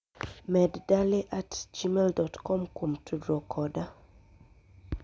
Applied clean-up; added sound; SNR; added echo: none; none; none; none.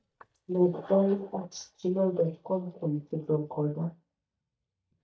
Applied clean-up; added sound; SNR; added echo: neural mask model DeepFilterNet 3.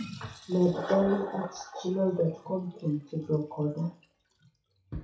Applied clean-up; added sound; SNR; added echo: classical method WPE with log-MMSE.